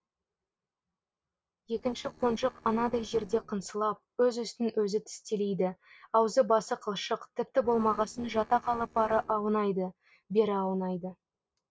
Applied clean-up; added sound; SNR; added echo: neural separator model SepFormer DNS4.